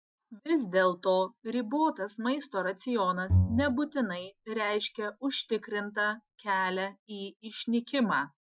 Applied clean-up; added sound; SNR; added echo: classical method Wiener filter.